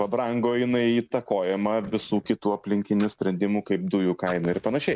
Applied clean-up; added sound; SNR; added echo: neural mask model RNNoise.